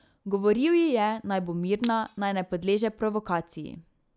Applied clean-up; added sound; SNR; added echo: none; Shatter; 16 dB; none.